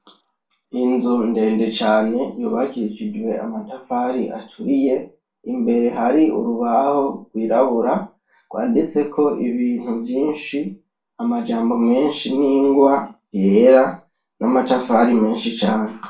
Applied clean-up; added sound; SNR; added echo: none; none; none; reverberation time 0.3 s.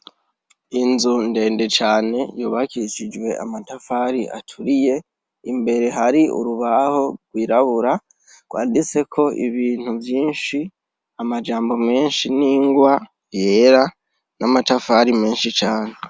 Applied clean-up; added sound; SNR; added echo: none; none; none; none.